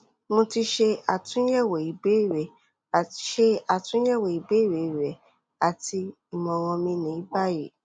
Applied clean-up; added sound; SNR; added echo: none; none; none; none.